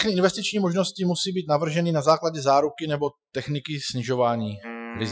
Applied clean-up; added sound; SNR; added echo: classical method Wiener filter.